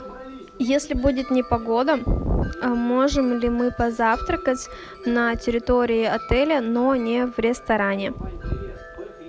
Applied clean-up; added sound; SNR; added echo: none; Wind chime; 19 dB; none.